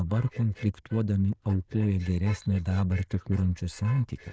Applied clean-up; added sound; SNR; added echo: neural diffusion model UNIVERSE++.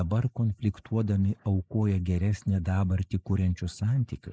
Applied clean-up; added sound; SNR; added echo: neural mask model Resemble Enhance denoiser.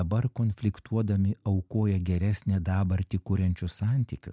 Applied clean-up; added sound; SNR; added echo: none; none; none; none.